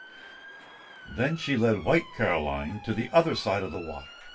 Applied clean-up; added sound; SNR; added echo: none; Motor vehicle (road) / Siren; 18 dB; reverberation time 0.2 s.